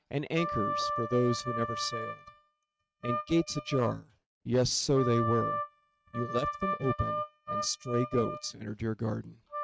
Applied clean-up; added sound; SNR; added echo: neural mask model RNNoise.